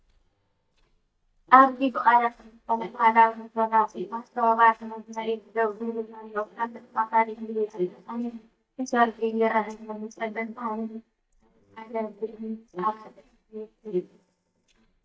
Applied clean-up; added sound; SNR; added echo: neural mask model DeepFilterNet 3.